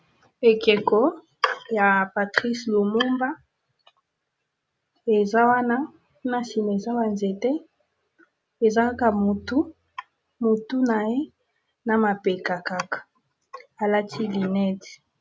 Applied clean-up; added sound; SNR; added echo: none; none; none; none.